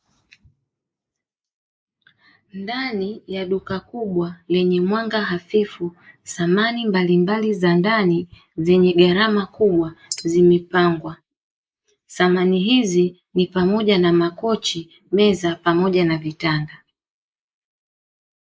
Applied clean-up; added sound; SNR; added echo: neural mask model Resemble Enhance denoiser.